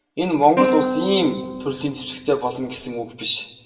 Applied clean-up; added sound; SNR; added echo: none; Plucked string instrument; 3 dB; reverberation time 1.2 s.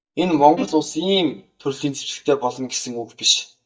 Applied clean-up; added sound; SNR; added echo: neural mask model DeepFilterNet 3.